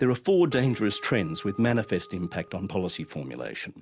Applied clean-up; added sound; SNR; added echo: none; Harp; 20 dB; none.